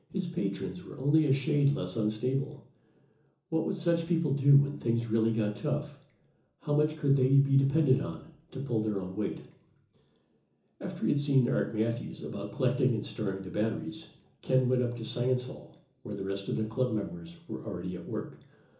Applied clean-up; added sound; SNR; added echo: none; none; none; reverberation time 0.7 s.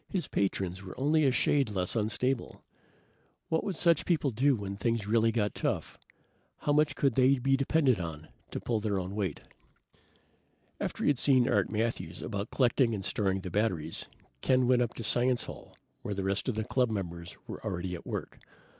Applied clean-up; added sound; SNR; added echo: none; none; none; none.